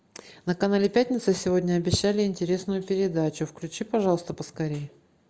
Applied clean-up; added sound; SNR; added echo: none; none; none; none.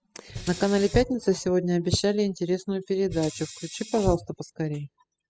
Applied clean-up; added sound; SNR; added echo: classical method spectral subtraction.